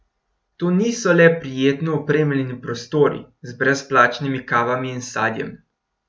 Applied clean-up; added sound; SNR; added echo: none; none; none; none.